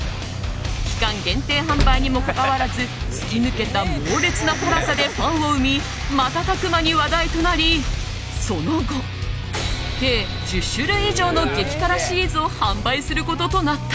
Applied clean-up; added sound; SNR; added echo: none; Door / Car; 4 dB; none.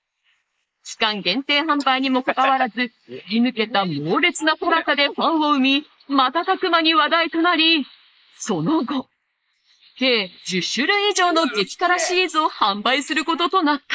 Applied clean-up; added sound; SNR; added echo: neural mask model Resemble Enhance denoiser.